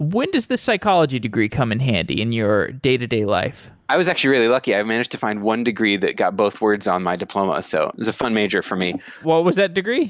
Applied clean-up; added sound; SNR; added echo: none; none; none; none.